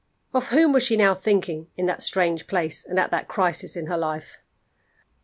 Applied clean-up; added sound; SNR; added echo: none; none; none; none.